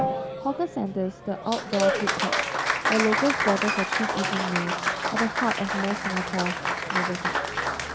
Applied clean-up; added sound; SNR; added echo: none; Applause; -2 dB; none.